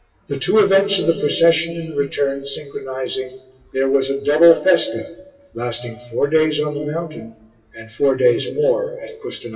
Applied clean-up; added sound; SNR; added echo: classical method WPE with log-MMSE.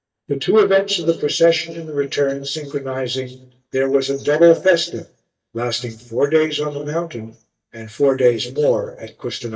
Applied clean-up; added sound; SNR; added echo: neural mask model DeepFilterNet 3.